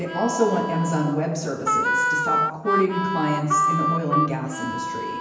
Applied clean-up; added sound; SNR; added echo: none; Harmonica; 0 dB; reverberation time 1.0 s.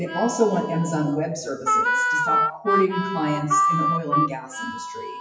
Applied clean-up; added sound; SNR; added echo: classical method WPE with log-MMSE.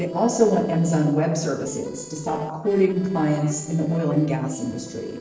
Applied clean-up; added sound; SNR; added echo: neural separator model SepFormer DNS4.